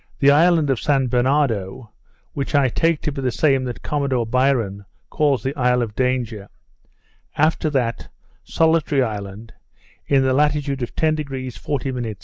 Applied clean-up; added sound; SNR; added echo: none; none; none; none.